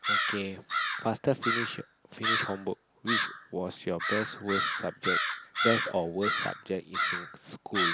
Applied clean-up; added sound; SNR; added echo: none; Crow; -1 dB; none.